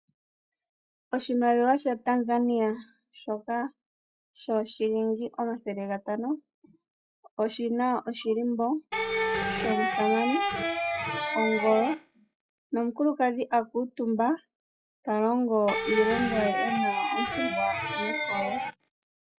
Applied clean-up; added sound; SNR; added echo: classical method log-MMSE.